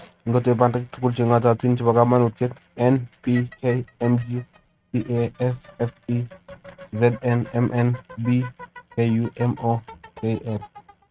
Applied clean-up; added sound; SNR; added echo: neural mask model RNNoise.